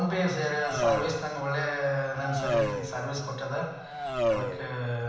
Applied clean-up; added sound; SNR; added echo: none; Race car, auto racing; 2 dB; reverberation time 1.1 s.